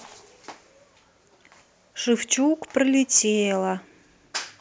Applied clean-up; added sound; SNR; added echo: none; none; none; none.